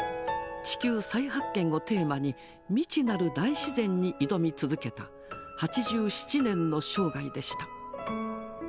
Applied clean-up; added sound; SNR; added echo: none; none; none; none.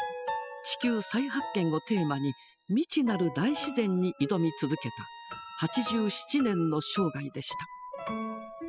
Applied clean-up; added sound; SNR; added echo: classical method spectral subtraction.